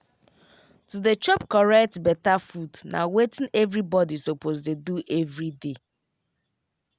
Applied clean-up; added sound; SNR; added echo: none; none; none; none.